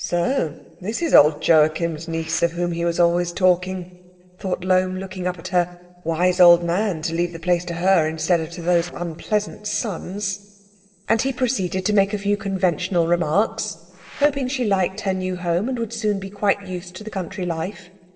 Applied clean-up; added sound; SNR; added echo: neural separator model SepFormer DNS4.